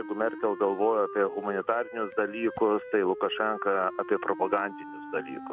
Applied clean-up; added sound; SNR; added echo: none; Wind instrument, woodwind instrument; 12 dB; none.